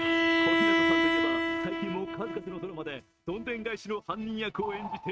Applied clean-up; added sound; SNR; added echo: neural mask model RNNoise.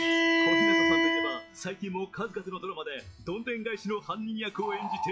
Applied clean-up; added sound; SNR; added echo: classical method log-MMSE.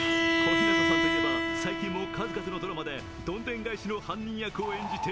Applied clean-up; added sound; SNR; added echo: none; Bowed string instrument; -4 dB; none.